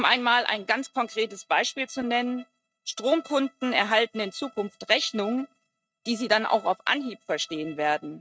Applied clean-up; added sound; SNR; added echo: neural mask model RNNoise.